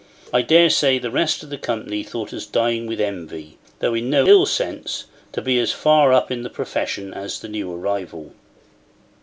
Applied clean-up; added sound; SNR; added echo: none; none; none; none.